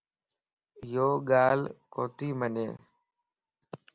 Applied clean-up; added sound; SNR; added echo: none; none; none; none.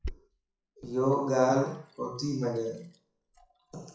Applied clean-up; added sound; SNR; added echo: classical method WPE with log-MMSE.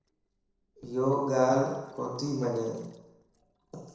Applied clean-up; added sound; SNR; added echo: neural separator model SepFormer DNS4.